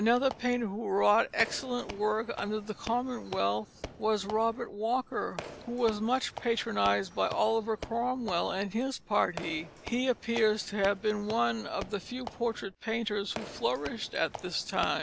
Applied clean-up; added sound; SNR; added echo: none; Squeak / Walk, footsteps; 15 dB; none.